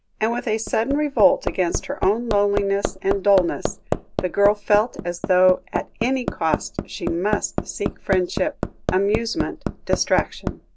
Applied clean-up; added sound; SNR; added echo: none; Hammer; 7 dB; none.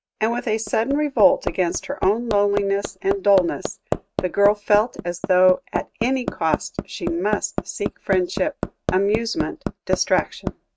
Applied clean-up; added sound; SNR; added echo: neural mask model RNNoise.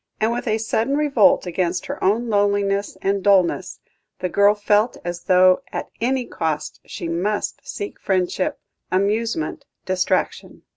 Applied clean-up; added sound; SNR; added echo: none; none; none; none.